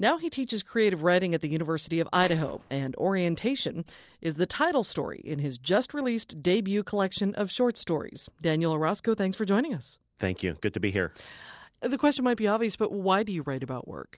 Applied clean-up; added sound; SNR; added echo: neural separator model SepFormer DNS4.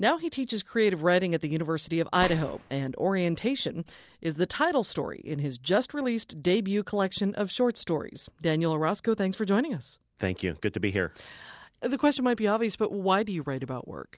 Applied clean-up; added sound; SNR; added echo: none; Gunshot, gunfire; 15 dB; none.